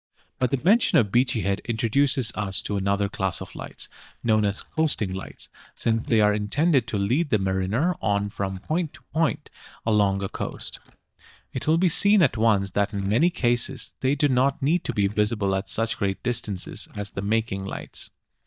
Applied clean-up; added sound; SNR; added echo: neural mask model DeepFilterNet 3.